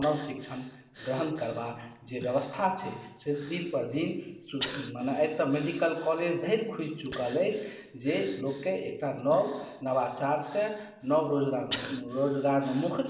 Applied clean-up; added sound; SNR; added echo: none; Breathing; 16 dB; reverberation time 1.0 s.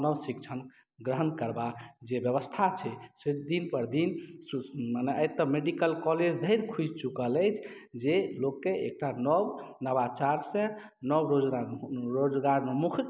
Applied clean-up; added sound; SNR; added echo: none; none; none; none.